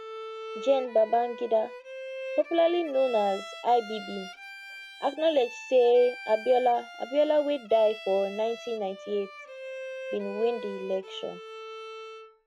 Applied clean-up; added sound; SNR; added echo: none; Bowed string instrument; 13 dB; none.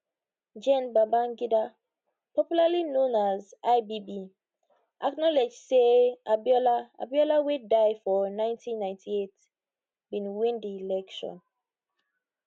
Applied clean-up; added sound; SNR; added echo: none; none; none; none.